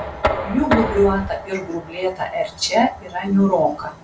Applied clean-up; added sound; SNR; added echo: none; Knock; 7 dB; none.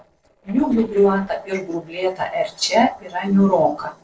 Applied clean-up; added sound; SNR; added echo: neural separator model SepFormer DNS4.